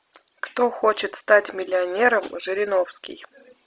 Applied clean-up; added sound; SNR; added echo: none; none; none; none.